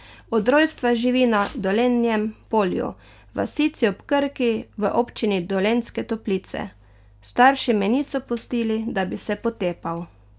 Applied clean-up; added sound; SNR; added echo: none; none; none; none.